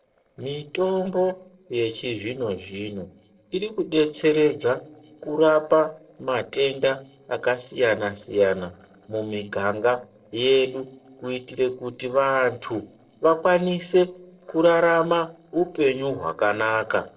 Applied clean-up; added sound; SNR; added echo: neural separator model SepFormer DNS4.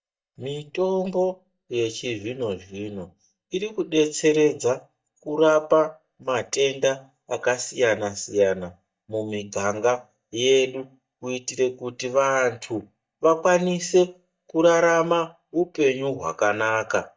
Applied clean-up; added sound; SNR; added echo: neural mask model DeepFilterNet 3.